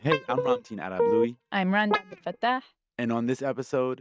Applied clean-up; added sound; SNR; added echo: neural mask model RNNoise.